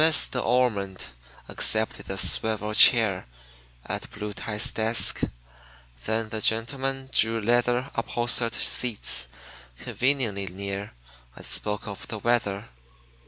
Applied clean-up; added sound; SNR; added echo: none; none; none; none.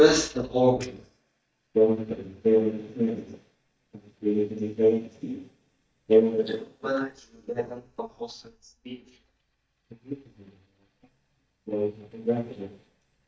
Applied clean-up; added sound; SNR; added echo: neural mask model DeepFilterNet 3.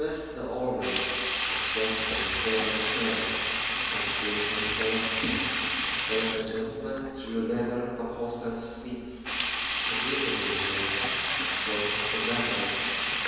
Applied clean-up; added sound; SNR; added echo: none; Sink (filling or washing); -5 dB; reverberation time 2.2 s.